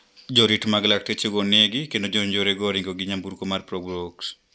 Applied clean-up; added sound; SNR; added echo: none; none; none; none.